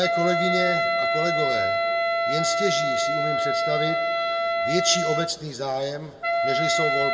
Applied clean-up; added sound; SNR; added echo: none; Wind instrument, woodwind instrument; -5 dB; reverberation time 1.3 s.